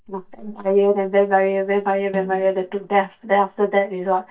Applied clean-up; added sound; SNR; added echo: neural mask model DeepFilterNet 3.